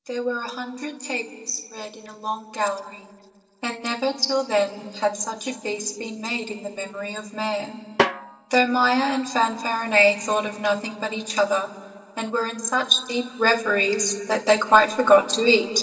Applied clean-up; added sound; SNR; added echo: neural separator model SepFormer DNS4.